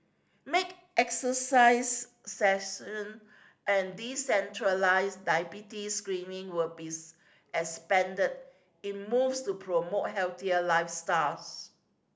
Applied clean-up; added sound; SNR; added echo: none; none; none; none.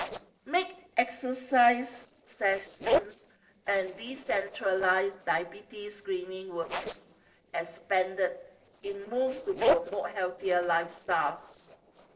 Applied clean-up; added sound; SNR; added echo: neural separator model SepFormer DNS4.